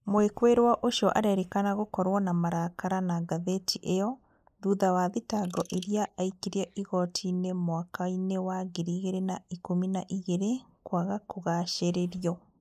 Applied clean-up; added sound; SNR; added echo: neural mask model Resemble Enhance denoiser.